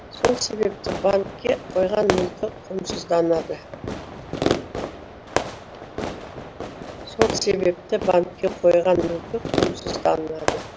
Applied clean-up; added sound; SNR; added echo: none; Fireworks; 5 dB; none.